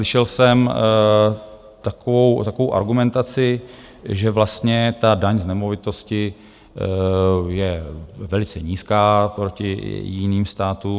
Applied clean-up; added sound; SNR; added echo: none; none; none; none.